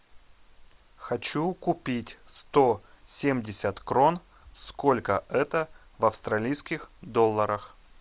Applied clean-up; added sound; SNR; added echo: none; none; none; none.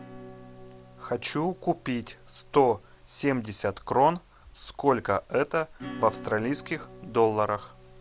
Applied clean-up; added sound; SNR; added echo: none; Acoustic guitar / Strum; 19 dB; none.